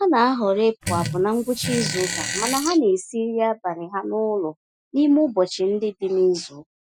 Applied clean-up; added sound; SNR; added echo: classical method Wiener filter.